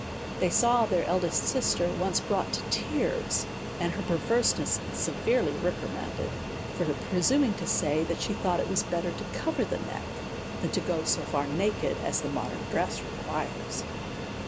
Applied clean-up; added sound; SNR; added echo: none; Fixed-wing aircraft, airplane; 5 dB; none.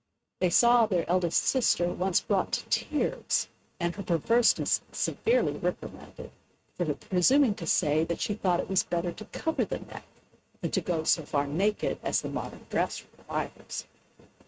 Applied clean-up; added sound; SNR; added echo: neural mask model RNNoise.